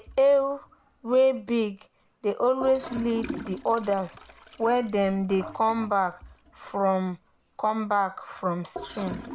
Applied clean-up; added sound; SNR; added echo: none; Toilet flush / Gurgling; 16 dB; none.